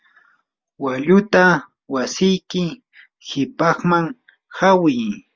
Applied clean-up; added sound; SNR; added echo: none; none; none; none.